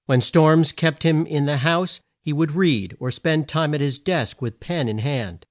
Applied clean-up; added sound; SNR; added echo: none; none; none; none.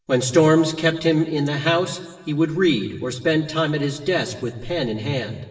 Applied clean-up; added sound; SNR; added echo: none; none; none; reverberation time 1.3 s.